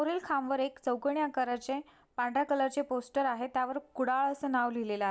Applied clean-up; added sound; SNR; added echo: none; none; none; none.